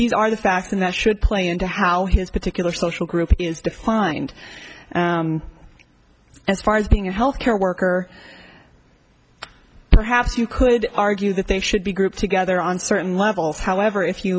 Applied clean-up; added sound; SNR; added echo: none; none; none; none.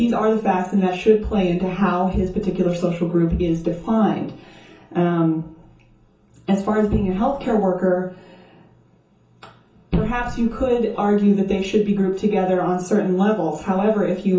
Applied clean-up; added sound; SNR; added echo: none; none; none; reverberation time 0.6 s.